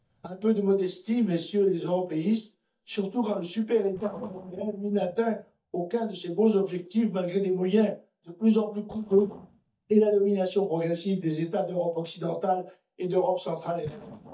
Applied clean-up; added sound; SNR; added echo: neural mask model DeepFilterNet 3.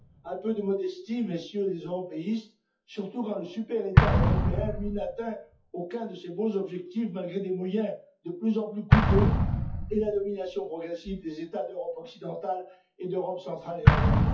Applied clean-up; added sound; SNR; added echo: classical method WPE with log-MMSE.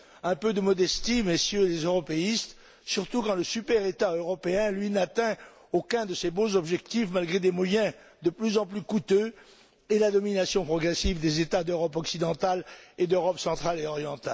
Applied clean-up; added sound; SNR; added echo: none; none; none; none.